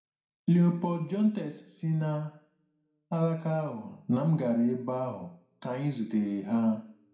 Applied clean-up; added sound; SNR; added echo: none; none; none; reverberation time 0.5 s.